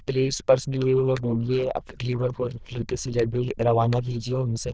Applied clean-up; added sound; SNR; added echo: neural diffusion model UNIVERSE++.